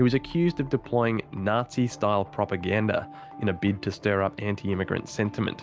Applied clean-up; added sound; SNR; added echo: none; none; none; none.